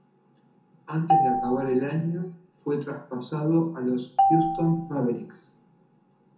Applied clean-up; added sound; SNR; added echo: none; Marimba, xylophone; 0 dB; reverberation time 0.5 s.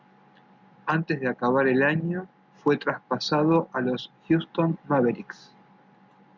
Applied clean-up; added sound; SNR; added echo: none; none; none; none.